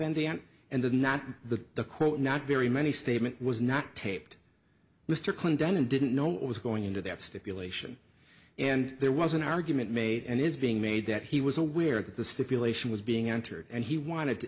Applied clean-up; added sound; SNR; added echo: none; none; none; none.